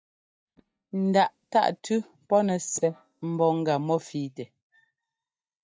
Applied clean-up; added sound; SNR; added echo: neural mask model DeepFilterNet 3.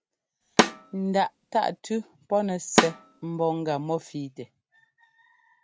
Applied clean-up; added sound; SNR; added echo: none; Snare drum; -2 dB; none.